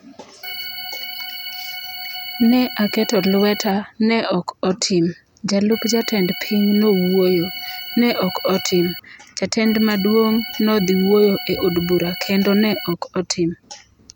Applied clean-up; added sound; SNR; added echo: none; Organ; 11 dB; none.